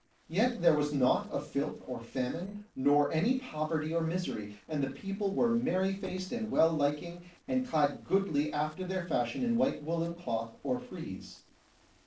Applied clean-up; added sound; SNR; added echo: neural separator model SepFormer DNS4.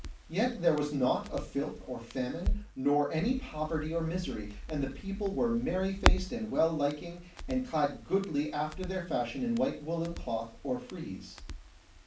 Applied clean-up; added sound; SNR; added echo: none; Crackle; 5 dB; reverberation time 0.3 s.